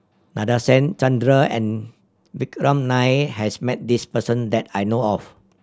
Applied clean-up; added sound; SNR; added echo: none; none; none; none.